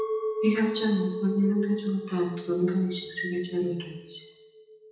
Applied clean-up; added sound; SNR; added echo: none; Chink, clink; 7 dB; reverberation time 0.9 s.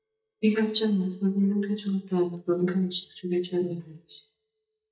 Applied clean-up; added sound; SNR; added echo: neural mask model DeepFilterNet 3.